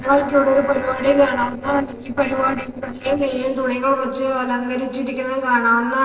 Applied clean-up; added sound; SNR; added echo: neural separator model SepFormer DNS4.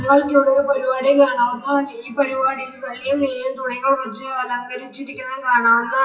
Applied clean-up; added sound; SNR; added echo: classical method WPE with log-MMSE.